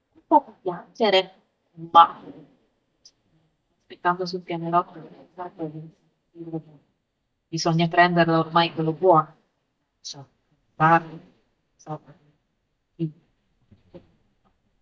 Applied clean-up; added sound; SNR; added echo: neural mask model DeepFilterNet 3.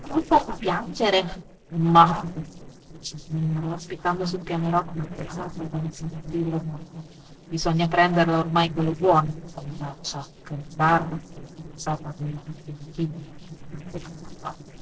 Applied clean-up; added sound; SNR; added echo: neural separator model SepFormer DNS4.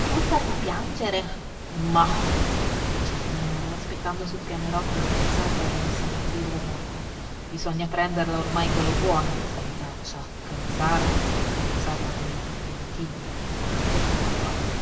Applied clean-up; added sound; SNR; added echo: none; Waves, surf; -3 dB; reverberation time 1.4 s.